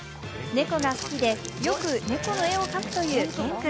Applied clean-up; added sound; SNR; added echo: none; Walk, footsteps; 11 dB; none.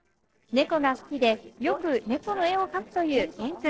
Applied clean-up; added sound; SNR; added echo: neural separator model SepFormer DNS4.